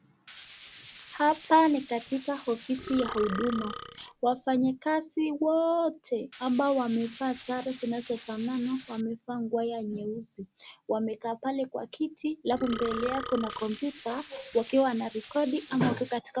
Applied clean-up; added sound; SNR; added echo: none; Tools + Burping, eructation; 11 dB; none.